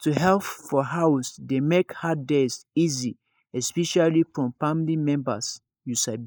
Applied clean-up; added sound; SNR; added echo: neural mask model Resemble Enhance denoiser.